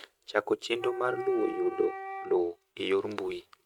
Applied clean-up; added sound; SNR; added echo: neural mask model RNNoise.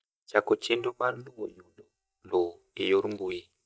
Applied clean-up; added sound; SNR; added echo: neural mask model DeepFilterNet 3.